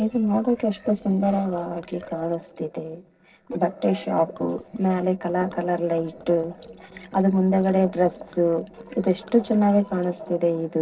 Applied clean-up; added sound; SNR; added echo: neural separator model SepFormer DNS4.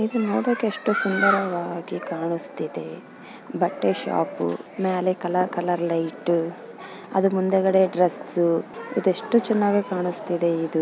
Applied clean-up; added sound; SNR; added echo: none; none; none; none.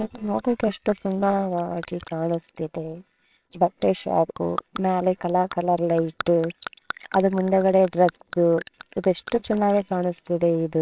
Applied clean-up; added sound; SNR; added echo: neural separator model SepFormer WHAMR!.